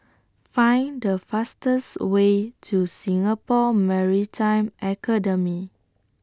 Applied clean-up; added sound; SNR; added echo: none; none; none; none.